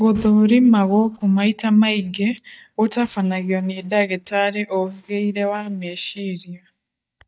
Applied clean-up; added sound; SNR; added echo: neural mask model DeepFilterNet 3.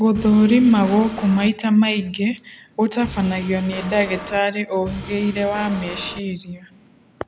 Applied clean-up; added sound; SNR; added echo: none; Drum kit; 14 dB; none.